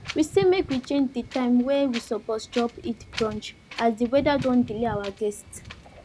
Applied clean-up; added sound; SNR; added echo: none; Wind; 15 dB; none.